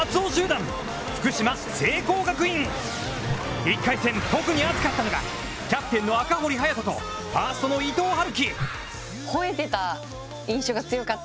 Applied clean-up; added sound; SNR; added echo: none; Whoosh, swoosh, swish; 13 dB; none.